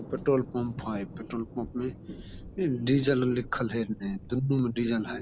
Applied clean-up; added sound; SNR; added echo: none; Thunder; 14 dB; none.